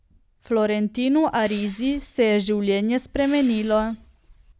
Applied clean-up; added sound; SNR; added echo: none; Respiratory sounds; 18 dB; none.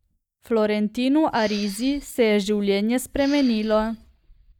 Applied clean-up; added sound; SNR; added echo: neural mask model DeepFilterNet 3.